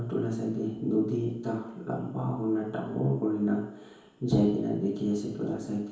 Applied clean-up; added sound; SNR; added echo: none; none; none; reverberation time 2.2 s.